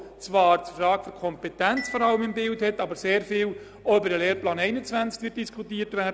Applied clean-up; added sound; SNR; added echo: none; Glockenspiel; 18 dB; none.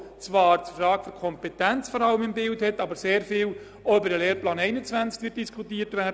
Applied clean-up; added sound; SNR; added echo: none; none; none; none.